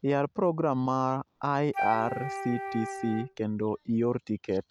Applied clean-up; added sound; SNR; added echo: none; Wind instrument, woodwind instrument; 7 dB; none.